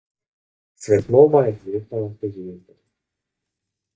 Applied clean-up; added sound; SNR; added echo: neural mask model DeepFilterNet 3.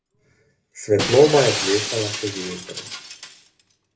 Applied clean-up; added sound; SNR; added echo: none; Shatter; 7 dB; reverberation time 0.3 s.